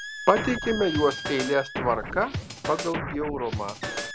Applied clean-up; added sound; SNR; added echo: none; Squeak + Scratching (performance technique); 6 dB; none.